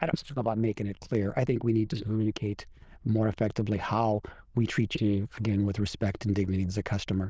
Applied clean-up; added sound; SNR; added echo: neural diffusion model UNIVERSE++.